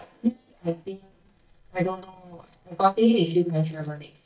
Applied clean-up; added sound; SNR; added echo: neural mask model DeepFilterNet 3.